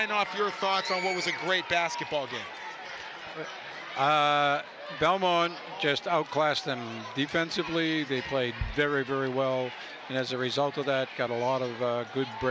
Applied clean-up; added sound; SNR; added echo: none; Bass drum; 14 dB; none.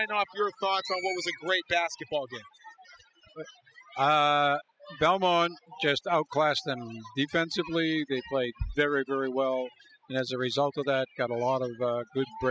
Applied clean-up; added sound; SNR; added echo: classical method spectral subtraction.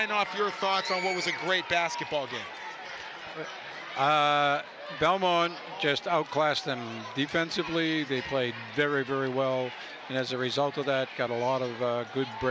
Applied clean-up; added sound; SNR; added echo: none; none; none; none.